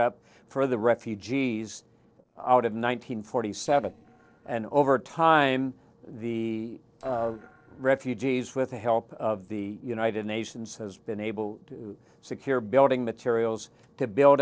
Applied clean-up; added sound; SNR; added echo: neural separator model SepFormer DNS4.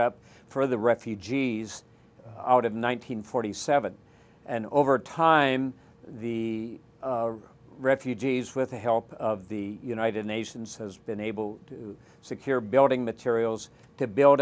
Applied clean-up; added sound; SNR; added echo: none; none; none; none.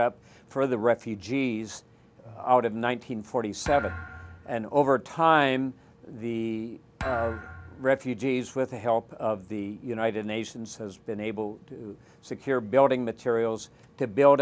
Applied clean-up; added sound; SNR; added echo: none; Thump, thud; 13 dB; none.